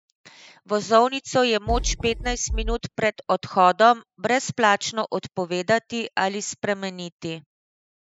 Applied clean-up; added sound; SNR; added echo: classical method spectral subtraction.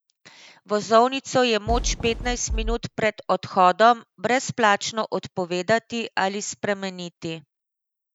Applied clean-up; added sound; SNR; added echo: none; Fireworks; 6 dB; none.